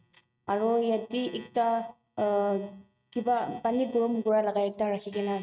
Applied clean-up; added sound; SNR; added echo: neural mask model RNNoise.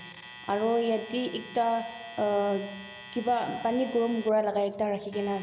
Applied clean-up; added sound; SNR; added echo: none; Alarm; 17 dB; none.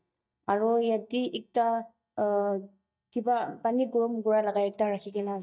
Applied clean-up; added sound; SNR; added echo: neural mask model DeepFilterNet 3.